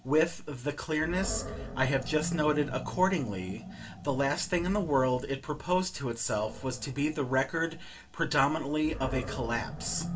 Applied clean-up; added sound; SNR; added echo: none; Animal; 11 dB; reverberation time 0.2 s.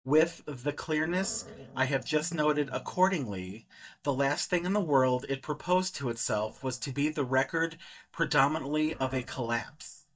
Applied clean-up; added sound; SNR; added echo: neural mask model DeepFilterNet 3.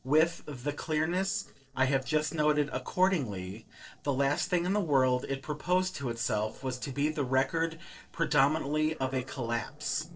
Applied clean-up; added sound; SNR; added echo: neural separator model SepFormer DNS4.